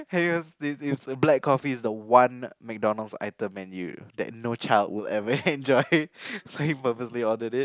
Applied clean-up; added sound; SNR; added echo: none; none; none; none.